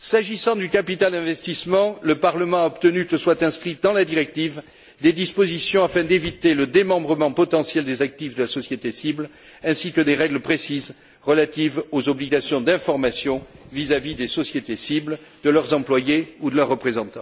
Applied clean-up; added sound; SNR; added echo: none; none; none; none.